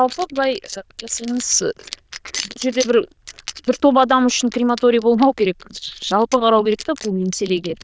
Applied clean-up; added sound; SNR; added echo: neural diffusion model UNIVERSE++.